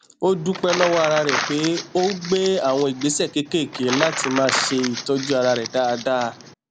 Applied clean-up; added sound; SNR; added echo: none; Crumpling, crinkling; 7 dB; none.